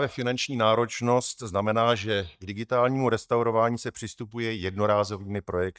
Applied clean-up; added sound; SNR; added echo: neural mask model DeepFilterNet 3.